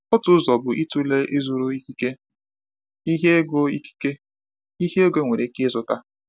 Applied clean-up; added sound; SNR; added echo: none; none; none; none.